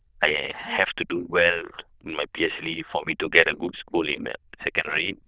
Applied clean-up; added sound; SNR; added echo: neural diffusion model UNIVERSE++.